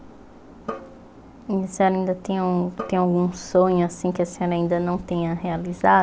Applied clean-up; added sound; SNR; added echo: none; Drum; 18 dB; none.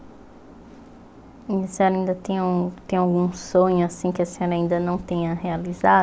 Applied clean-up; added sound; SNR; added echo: none; none; none; none.